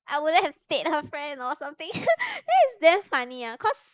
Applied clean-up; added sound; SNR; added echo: neural mask model Resemble Enhance denoiser.